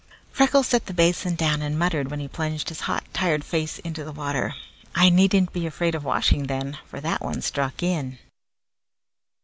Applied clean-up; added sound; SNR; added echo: none; none; none; none.